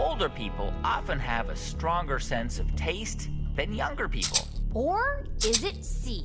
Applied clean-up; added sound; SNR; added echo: none; Rattle (instrument); 2 dB; none.